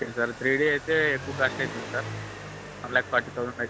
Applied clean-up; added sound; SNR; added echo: none; Motorcycle; 10 dB; none.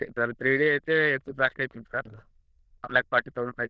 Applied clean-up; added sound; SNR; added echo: neural diffusion model UNIVERSE++.